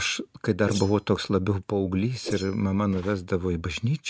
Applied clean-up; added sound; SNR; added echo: neural mask model RNNoise.